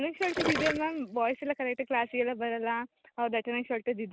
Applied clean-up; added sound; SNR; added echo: none; Gurgling; 8 dB; none.